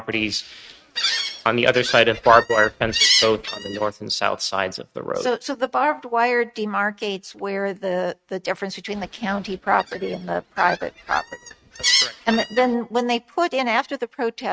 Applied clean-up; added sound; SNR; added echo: neural mask model RNNoise.